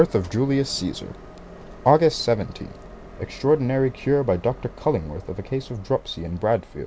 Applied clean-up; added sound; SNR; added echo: none; Train; 19 dB; none.